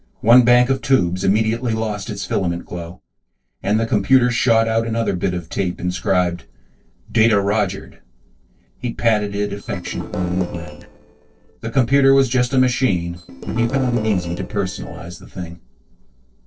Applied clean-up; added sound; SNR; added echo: neural separator model SepFormer DNS4.